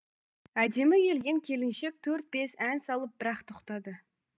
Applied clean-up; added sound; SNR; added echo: none; none; none; none.